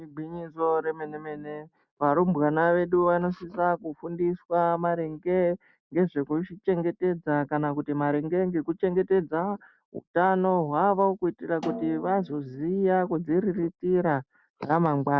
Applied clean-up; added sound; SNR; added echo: none; Snare drum; 15 dB; none.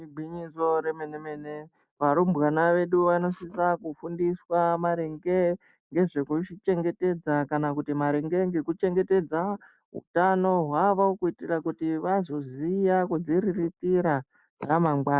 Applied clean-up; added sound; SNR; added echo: neural mask model Resemble Enhance denoiser.